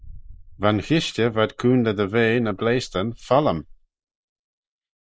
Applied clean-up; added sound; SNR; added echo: neural mask model Resemble Enhance denoiser.